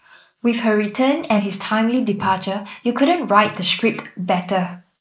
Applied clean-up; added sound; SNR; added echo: neural mask model Resemble Enhance denoiser.